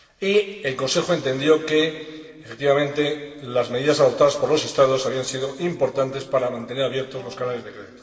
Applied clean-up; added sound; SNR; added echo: neural separator model SepFormer DNS4.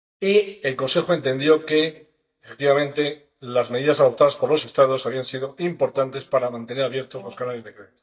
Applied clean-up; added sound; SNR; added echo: neural mask model DeepFilterNet 3.